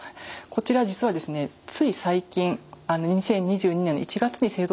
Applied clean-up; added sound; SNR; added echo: none; none; none; none.